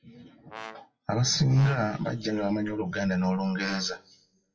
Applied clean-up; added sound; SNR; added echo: classical method WPE with log-MMSE.